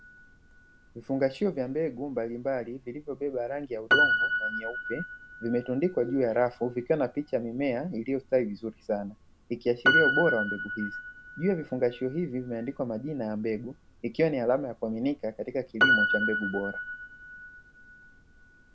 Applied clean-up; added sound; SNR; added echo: none; Piano; 2 dB; none.